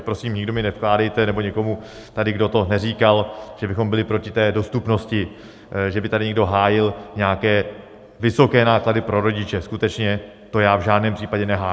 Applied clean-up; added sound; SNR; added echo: none; none; none; none.